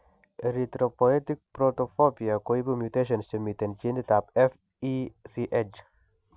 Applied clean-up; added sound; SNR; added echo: none; none; none; none.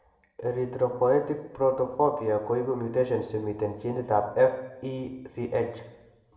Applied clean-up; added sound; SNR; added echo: none; none; none; reverberation time 0.8 s.